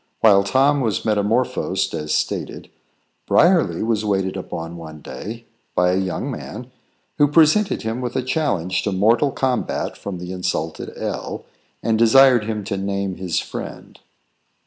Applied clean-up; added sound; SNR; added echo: none; none; none; none.